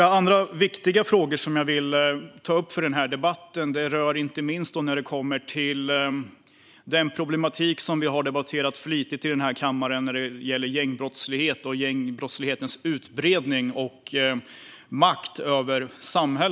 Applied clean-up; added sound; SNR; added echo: none; none; none; none.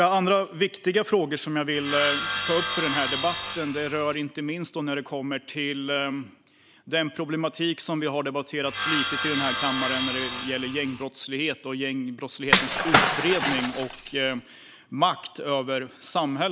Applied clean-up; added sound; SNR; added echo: none; Shatter / Crushing + Sawing; -4 dB; none.